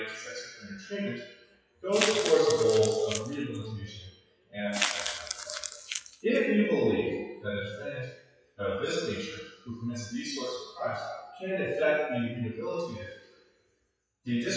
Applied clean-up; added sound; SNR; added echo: classical method WPE with log-MMSE.